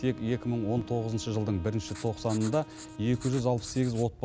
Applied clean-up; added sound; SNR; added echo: none; Writing + Wind instrument, woodwind instrument; 16 dB; none.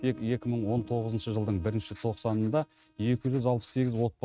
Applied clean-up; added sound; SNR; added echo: neural mask model RNNoise.